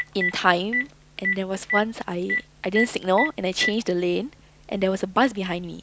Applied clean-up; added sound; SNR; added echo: none; Telephone; 6 dB; none.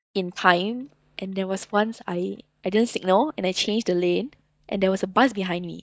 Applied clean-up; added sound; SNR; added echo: neural mask model DeepFilterNet 3.